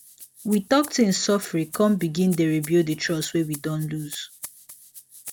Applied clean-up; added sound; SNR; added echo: none; Rattle (instrument); 18 dB; none.